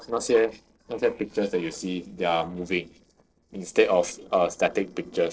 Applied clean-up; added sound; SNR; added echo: neural separator model SepFormer DNS4.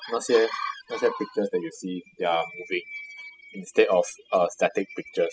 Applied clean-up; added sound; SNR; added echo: classical method spectral subtraction.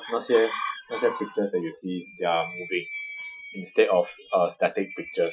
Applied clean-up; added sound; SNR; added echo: classical method Wiener filter.